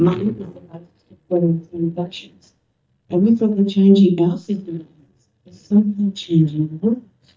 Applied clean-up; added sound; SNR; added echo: neural mask model DeepFilterNet 3.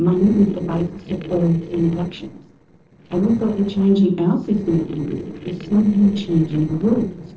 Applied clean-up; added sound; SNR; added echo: neural separator model SepFormer DNS4.